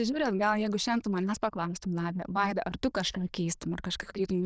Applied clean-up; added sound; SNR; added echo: neural diffusion model UNIVERSE++.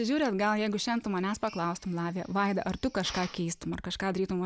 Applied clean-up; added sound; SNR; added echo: none; Drill; 19 dB; none.